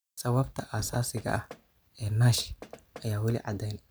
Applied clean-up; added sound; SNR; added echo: none; Knock + Knock / Wood; 19 dB; none.